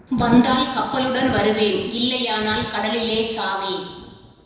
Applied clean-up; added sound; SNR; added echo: none; Thunder; 13 dB; reverberation time 1.0 s.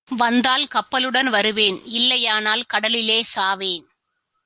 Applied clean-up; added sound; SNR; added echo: none; none; none; none.